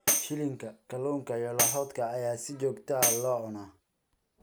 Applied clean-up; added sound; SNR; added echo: none; Tambourine; 1 dB; none.